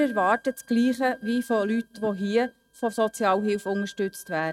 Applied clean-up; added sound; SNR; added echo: neural mask model RNNoise.